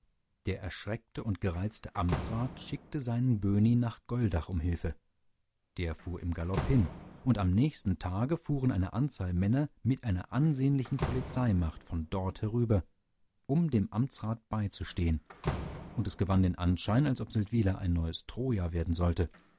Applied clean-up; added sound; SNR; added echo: none; Slam; 14 dB; none.